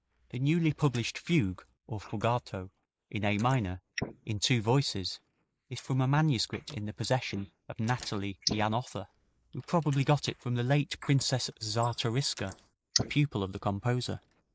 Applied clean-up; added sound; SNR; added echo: neural mask model Resemble Enhance denoiser.